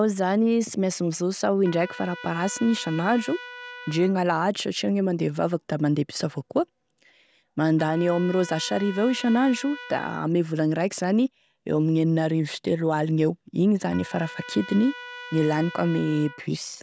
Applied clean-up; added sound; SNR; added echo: none; Trumpet; 19 dB; none.